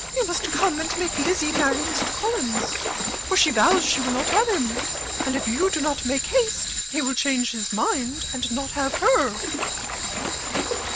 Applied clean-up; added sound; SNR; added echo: none; Splash, splatter + Tools; 2 dB; none.